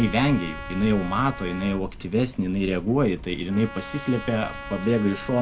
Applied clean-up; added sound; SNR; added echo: none; Truck + Trumpet; 12 dB; none.